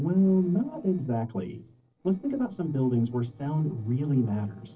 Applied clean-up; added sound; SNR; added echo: neural separator model SepFormer DNS4.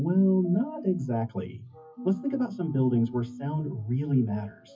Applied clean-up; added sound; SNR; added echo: classical method WPE with log-MMSE.